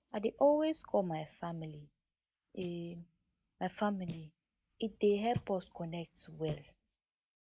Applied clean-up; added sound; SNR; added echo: neural mask model Resemble Enhance denoiser.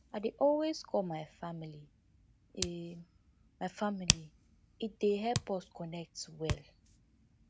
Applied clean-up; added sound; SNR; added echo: none; Hands; 5 dB; none.